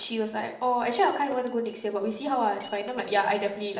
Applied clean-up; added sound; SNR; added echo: none; Shatter; 18 dB; reverberation time 0.8 s.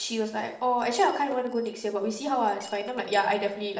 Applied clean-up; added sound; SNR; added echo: neural separator model SepFormer DNS4.